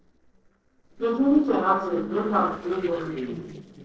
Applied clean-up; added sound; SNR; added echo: neural separator model SepFormer DNS4.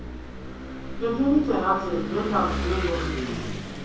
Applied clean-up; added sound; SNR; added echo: none; Engine / Vehicle; 4 dB; reverberation time 0.7 s.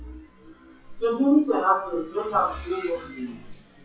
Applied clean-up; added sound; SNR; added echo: classical method WPE with log-MMSE.